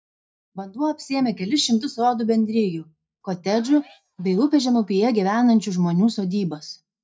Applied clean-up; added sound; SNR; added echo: neural mask model DeepFilterNet 3.